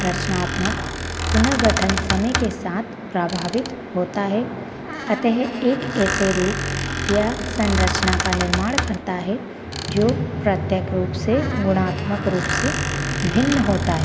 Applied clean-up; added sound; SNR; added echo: none; Squeak; 4 dB; none.